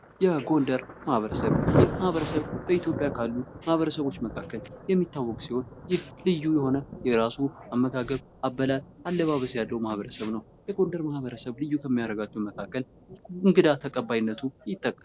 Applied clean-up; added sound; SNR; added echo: none; Thunder; 7 dB; none.